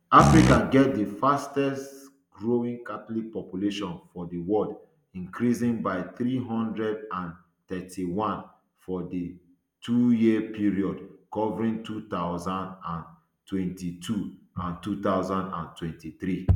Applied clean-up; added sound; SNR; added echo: none; Fart; -5 dB; none.